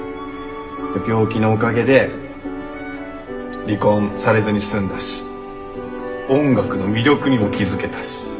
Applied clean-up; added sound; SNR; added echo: none; none; none; reverberation time 0.8 s.